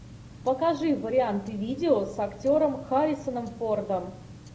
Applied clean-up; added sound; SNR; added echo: none; Tick-tock; 18 dB; none.